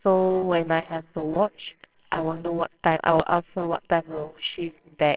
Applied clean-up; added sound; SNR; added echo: neural separator model SepFormer WHAMR!.